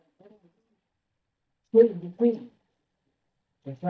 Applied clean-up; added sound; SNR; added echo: neural mask model DeepFilterNet 3.